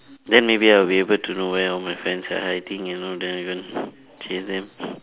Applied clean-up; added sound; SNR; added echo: none; none; none; none.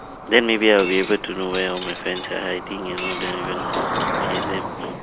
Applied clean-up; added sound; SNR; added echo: none; Shatter + Cricket; 5 dB; none.